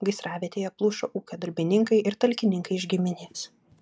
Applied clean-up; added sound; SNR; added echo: none; none; none; none.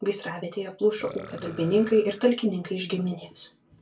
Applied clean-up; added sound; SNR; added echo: none; Burping, eructation; 20 dB; reverberation time 0.2 s.